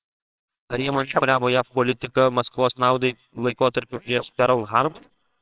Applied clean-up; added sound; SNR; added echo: neural separator model SepFormer WHAMR!.